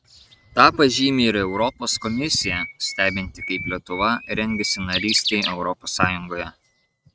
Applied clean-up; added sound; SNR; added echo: neural mask model RNNoise.